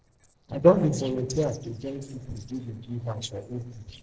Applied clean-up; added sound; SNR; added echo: neural separator model SepFormer DNS4.